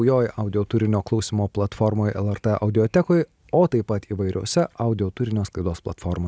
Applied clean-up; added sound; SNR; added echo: none; none; none; none.